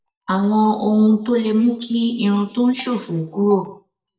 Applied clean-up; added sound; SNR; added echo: neural mask model DeepFilterNet 3.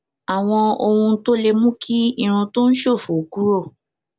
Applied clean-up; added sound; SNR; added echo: none; none; none; none.